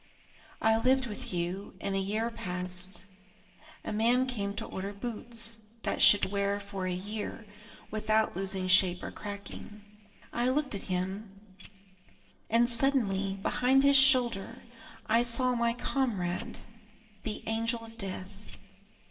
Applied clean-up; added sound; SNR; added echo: neural separator model SepFormer DNS4.